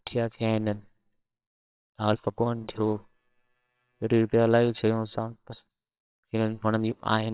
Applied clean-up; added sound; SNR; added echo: neural separator model SepFormer WHAMR!.